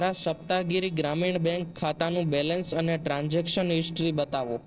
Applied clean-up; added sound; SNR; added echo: neural separator model SepFormer DNS4.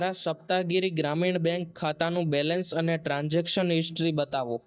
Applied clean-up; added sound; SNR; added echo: neural mask model DeepFilterNet 3.